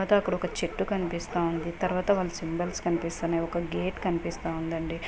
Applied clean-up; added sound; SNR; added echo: none; Bark; 17 dB; none.